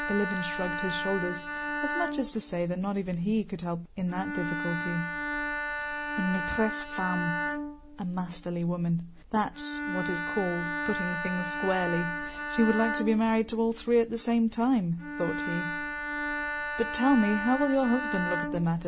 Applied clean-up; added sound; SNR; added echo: none; Bowed string instrument; 5 dB; none.